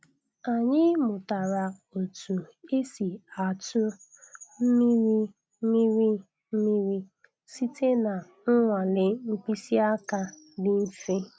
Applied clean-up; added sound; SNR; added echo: none; none; none; none.